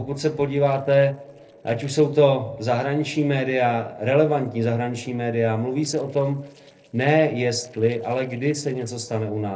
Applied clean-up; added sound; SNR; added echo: neural separator model SepFormer DNS4.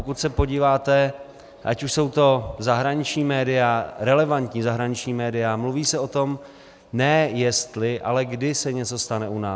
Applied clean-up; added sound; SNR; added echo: none; none; none; none.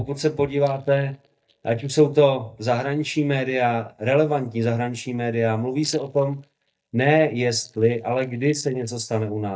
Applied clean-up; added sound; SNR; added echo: neural mask model DeepFilterNet 3.